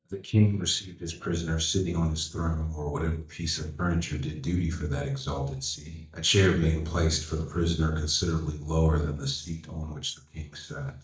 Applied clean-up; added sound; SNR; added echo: neural mask model DeepFilterNet 3.